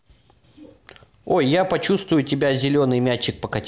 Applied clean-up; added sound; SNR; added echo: none; none; none; none.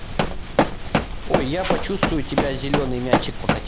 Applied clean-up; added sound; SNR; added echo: none; Run; -5 dB; none.